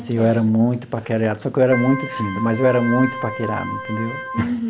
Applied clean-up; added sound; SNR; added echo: none; Organ; 8 dB; none.